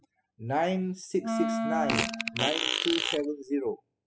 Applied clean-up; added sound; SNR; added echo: classical method spectral subtraction.